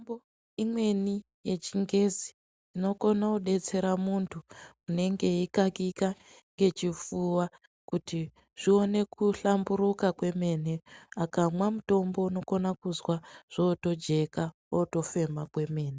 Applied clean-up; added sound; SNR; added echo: none; none; none; none.